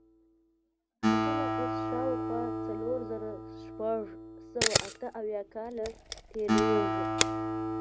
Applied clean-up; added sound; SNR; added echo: none; Camera + Acoustic guitar; -4 dB; none.